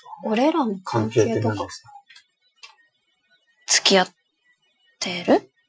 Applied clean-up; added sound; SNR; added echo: classical method Wiener filter.